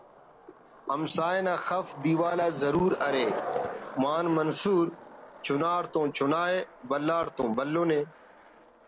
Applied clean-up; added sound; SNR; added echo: none; Skateboard; 12 dB; none.